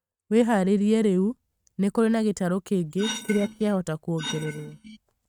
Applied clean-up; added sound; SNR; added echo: neural mask model RNNoise.